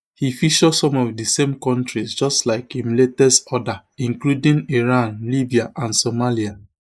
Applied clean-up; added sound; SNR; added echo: neural mask model Resemble Enhance denoiser.